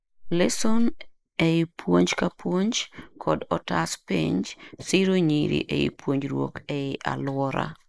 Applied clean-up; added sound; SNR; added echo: neural mask model Resemble Enhance denoiser.